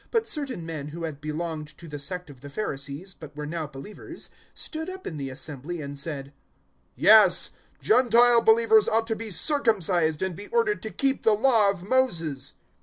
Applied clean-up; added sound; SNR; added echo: none; none; none; none.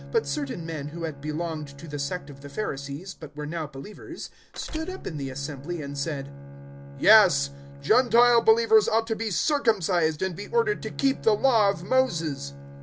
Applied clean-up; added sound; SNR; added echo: none; Door + Bowed string instrument; 15 dB; none.